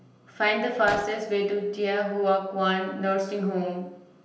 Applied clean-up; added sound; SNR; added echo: none; Explosion; 14 dB; reverberation time 0.9 s.